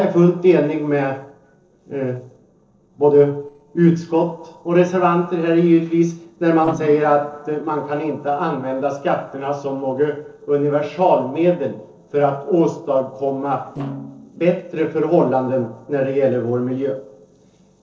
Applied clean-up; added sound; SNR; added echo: neural separator model SepFormer DNS4.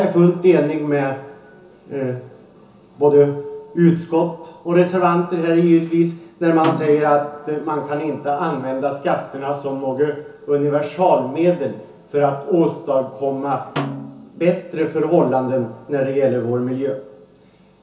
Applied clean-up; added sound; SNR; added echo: none; Snare drum; 14 dB; reverberation time 0.7 s.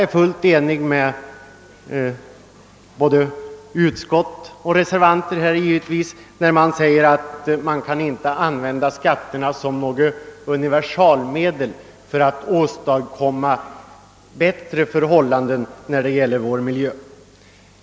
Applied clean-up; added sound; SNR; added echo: none; none; none; none.